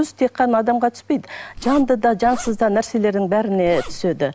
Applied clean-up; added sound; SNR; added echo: none; Zipper (clothing); 13 dB; none.